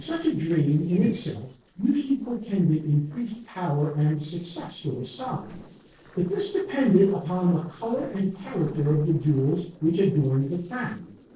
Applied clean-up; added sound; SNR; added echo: neural separator model SepFormer DNS4.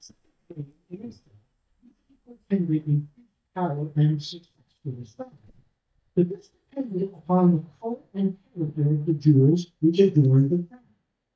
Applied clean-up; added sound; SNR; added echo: neural mask model DeepFilterNet 3.